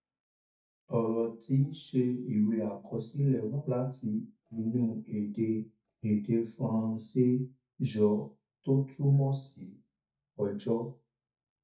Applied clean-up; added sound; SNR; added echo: neural mask model DeepFilterNet 3.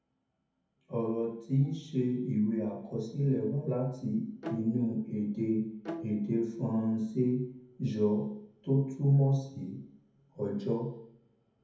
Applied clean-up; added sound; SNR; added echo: none; Bowed string instrument; 14 dB; reverberation time 0.7 s.